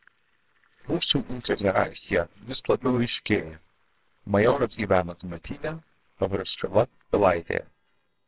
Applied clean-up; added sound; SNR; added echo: neural separator model SepFormer WHAMR!.